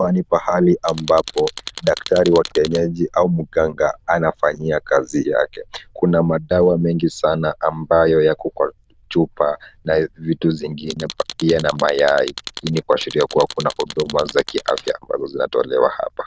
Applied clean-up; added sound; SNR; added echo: neural diffusion model UNIVERSE++.